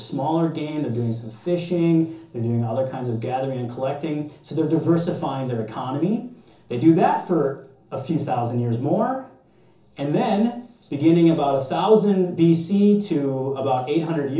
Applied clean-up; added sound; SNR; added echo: none; none; none; reverberation time 0.6 s.